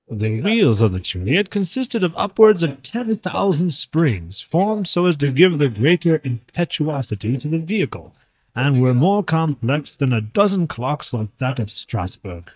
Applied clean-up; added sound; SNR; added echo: neural mask model DeepFilterNet 3.